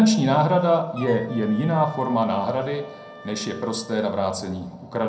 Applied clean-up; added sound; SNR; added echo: none; Wind instrument, woodwind instrument; 20 dB; reverberation time 0.6 s.